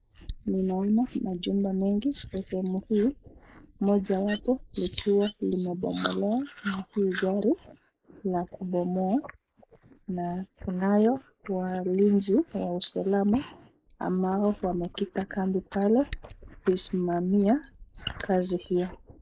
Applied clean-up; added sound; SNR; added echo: neural mask model Resemble Enhance denoiser.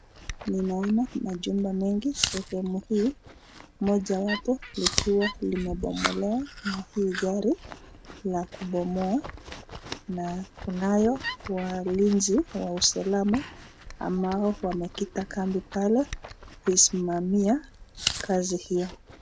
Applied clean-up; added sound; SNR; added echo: none; Wood + Chewing, mastication; 10 dB; none.